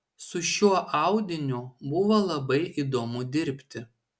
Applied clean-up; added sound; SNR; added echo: none; none; none; none.